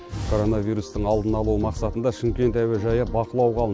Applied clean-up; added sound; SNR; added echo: none; none; none; none.